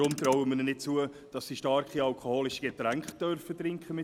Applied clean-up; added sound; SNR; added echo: none; Motor vehicle (road); 19 dB; none.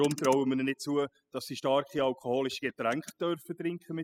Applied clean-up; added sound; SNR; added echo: classical method spectral subtraction.